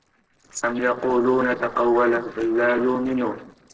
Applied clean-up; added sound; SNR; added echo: neural separator model SepFormer DNS4.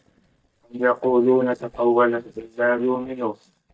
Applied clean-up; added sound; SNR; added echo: neural mask model DeepFilterNet 3.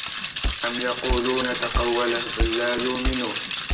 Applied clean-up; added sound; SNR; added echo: none; Bicycle; -4 dB; reverberation time 0.6 s.